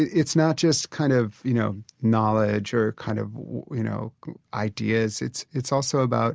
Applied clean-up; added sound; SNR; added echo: none; none; none; none.